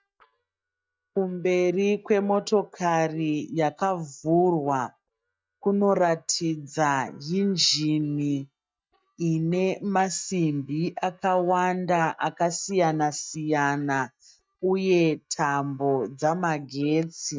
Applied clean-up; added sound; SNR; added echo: neural mask model DeepFilterNet 3.